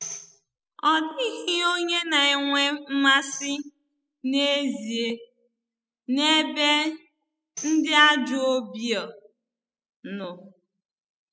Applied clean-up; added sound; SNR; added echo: classical method spectral subtraction.